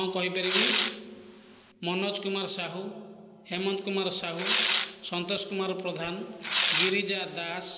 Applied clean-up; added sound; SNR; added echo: none; Tearing; 0 dB; none.